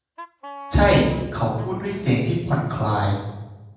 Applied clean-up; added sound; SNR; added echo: none; Wind instrument, woodwind instrument; 18 dB; reverberation time 1.2 s.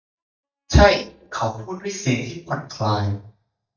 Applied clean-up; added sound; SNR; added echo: neural mask model DeepFilterNet 3.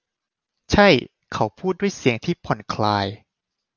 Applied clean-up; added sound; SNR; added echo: none; none; none; none.